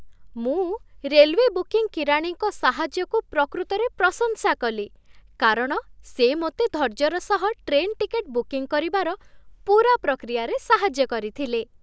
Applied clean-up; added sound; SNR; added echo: none; none; none; none.